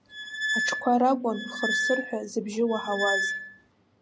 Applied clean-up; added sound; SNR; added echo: none; Squeak; 2 dB; none.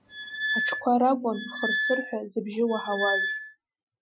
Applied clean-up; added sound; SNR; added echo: classical method Wiener filter.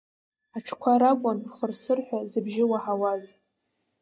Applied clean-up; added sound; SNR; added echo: neural mask model DeepFilterNet 3.